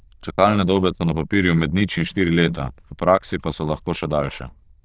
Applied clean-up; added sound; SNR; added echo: neural diffusion model UNIVERSE++.